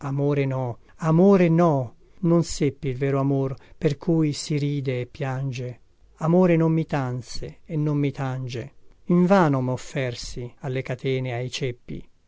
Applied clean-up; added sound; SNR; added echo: none; none; none; none.